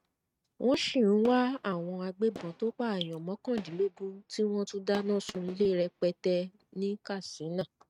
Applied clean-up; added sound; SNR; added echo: neural mask model RNNoise.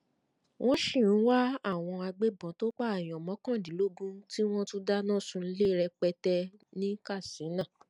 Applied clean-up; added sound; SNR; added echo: none; none; none; none.